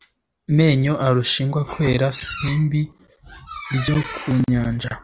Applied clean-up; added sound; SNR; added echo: none; none; none; none.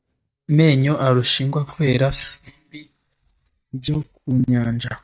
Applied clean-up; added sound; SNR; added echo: neural mask model DeepFilterNet 3.